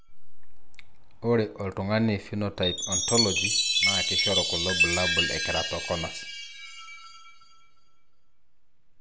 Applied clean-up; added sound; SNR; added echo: none; Chime; -1 dB; none.